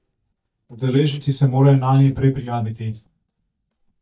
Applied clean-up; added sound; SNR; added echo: neural mask model DeepFilterNet 3.